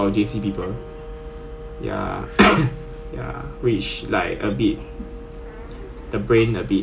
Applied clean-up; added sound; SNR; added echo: none; Wind instrument, woodwind instrument; 17 dB; none.